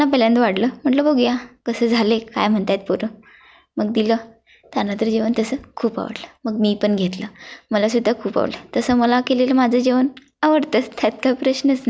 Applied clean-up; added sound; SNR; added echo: none; none; none; none.